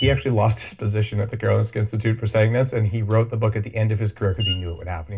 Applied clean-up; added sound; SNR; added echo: none; Screech; 17 dB; reverberation time 0.2 s.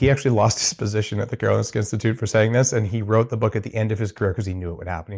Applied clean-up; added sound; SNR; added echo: none; none; none; none.